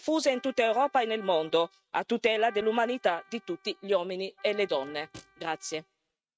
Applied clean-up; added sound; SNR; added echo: neural mask model RNNoise.